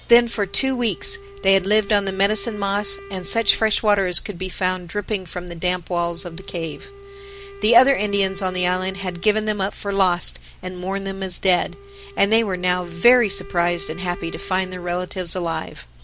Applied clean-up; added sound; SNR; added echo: none; Wind instrument, woodwind instrument; 19 dB; none.